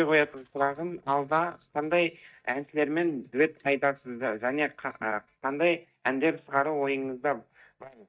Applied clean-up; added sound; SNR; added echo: neural mask model DeepFilterNet 3.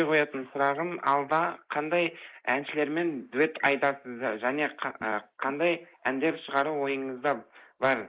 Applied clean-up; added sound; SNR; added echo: neural mask model Resemble Enhance denoiser.